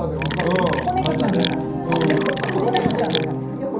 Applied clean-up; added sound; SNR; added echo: none; Sink (filling or washing); 10 dB; reverberation time 0.6 s.